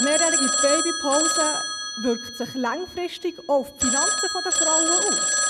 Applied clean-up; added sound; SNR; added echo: none; Telephone; -2 dB; none.